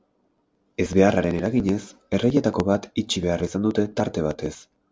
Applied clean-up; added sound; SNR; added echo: none; none; none; none.